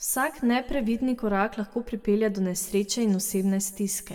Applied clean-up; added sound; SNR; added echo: none; none; none; reverberation time 0.7 s.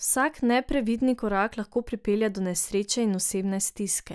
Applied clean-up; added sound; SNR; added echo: none; none; none; none.